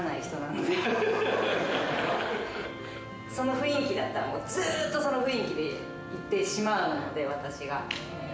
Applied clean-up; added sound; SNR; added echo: none; none; none; none.